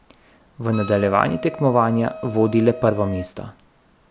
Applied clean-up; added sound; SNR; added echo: none; Wind instrument, woodwind instrument; 15 dB; none.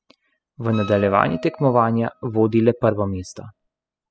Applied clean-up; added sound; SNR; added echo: classical method spectral subtraction.